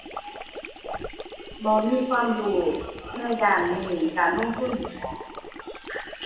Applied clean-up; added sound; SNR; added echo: none; Stream; 11 dB; reverberation time 0.8 s.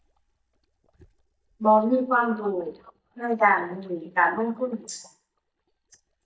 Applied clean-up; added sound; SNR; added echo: neural mask model DeepFilterNet 3.